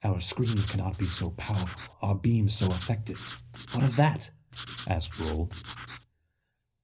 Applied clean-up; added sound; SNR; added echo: none; Writing; 11 dB; reverberation time 0.4 s.